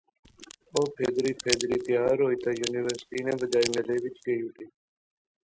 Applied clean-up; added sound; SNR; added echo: neural mask model RNNoise.